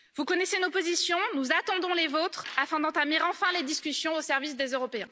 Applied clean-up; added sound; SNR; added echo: none; none; none; none.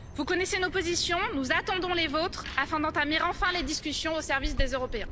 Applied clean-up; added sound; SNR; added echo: none; Bird vocalization, bird call, bird song; 8 dB; none.